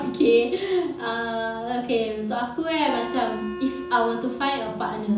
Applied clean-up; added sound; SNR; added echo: none; Wind instrument, woodwind instrument; 12 dB; reverberation time 0.7 s.